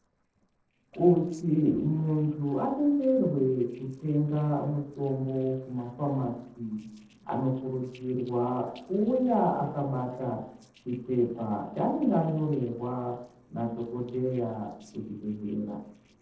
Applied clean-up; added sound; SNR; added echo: neural separator model SepFormer DNS4.